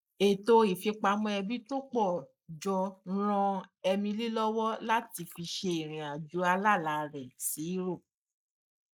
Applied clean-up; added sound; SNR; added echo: neural mask model Resemble Enhance denoiser.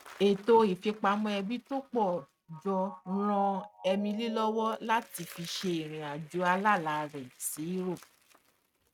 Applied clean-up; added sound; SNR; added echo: neural mask model RNNoise.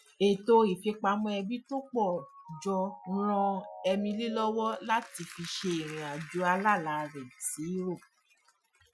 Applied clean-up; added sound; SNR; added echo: classical method Wiener filter.